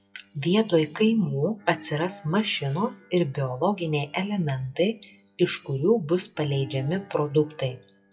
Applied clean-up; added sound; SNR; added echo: classical method WPE with log-MMSE.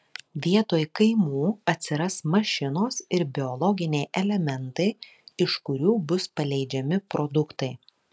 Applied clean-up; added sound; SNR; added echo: none; none; none; none.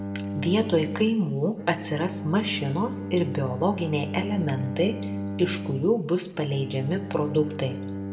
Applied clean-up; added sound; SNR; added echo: none; Bowed string instrument; 7 dB; reverberation time 0.7 s.